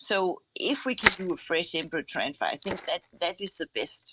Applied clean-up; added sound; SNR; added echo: neural mask model RNNoise.